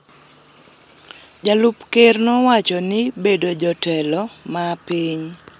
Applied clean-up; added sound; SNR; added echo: none; none; none; none.